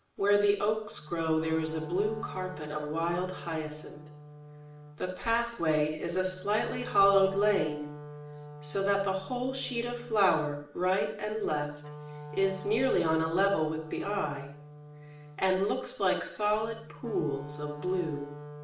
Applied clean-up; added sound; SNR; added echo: none; Wind instrument, woodwind instrument; 14 dB; reverberation time 0.6 s.